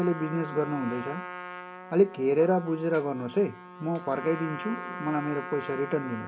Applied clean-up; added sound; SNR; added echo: none; Trumpet; 11 dB; reverberation time 0.3 s.